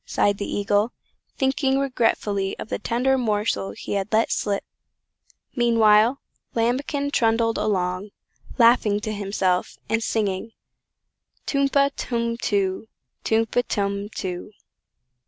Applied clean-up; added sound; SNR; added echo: none; none; none; none.